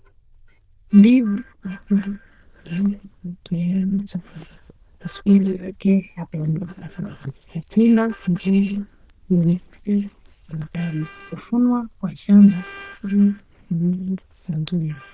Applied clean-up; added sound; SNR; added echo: neural diffusion model UNIVERSE++.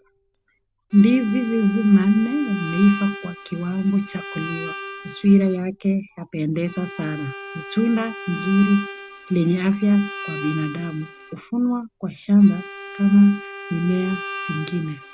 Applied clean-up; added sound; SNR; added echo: none; Bowed string instrument; 14 dB; none.